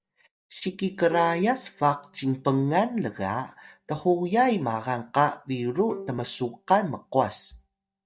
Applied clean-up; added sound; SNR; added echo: neural mask model DeepFilterNet 3.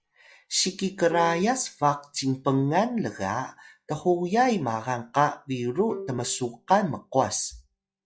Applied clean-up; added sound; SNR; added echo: classical method log-MMSE.